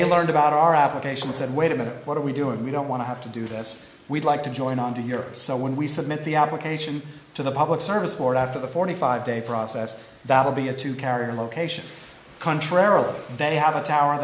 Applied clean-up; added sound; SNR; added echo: none; none; none; none.